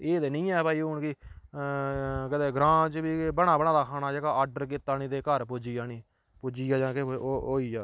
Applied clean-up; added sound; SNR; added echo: none; none; none; none.